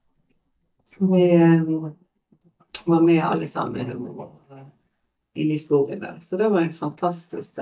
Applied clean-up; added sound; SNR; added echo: neural mask model DeepFilterNet 3.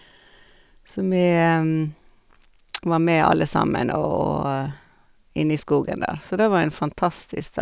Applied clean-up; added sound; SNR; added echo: none; none; none; none.